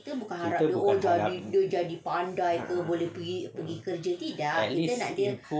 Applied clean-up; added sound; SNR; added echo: none; none; none; none.